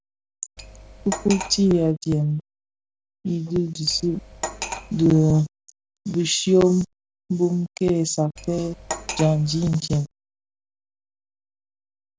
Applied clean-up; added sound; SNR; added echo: none; Cutlery, silverware; 11 dB; none.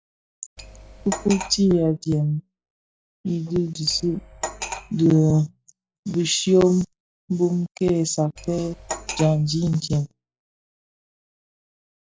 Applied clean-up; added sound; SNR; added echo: classical method log-MMSE.